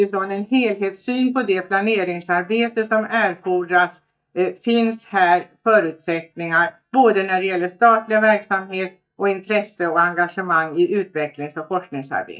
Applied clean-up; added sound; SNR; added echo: neural mask model DeepFilterNet 3.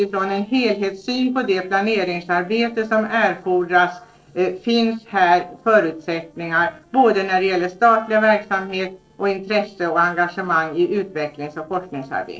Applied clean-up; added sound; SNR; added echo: neural separator model SepFormer DNS4.